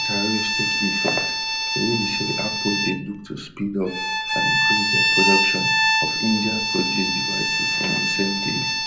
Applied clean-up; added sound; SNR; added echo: none; Bowed string instrument; -5 dB; reverberation time 0.5 s.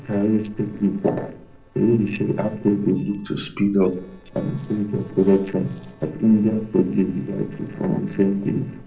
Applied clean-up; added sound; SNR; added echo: neural separator model SepFormer DNS4.